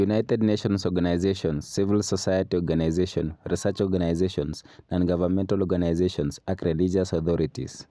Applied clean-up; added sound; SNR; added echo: none; none; none; none.